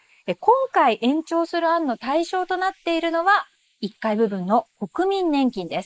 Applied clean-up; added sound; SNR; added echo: neural mask model Resemble Enhance denoiser.